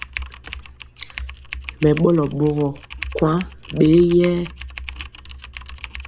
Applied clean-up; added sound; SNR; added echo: none; Typing; 13 dB; none.